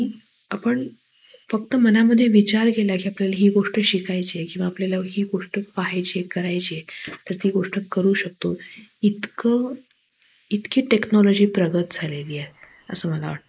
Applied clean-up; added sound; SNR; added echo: neural mask model Resemble Enhance denoiser.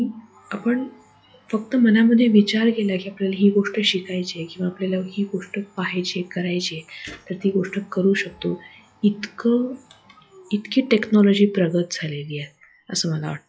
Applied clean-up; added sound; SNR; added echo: classical method log-MMSE.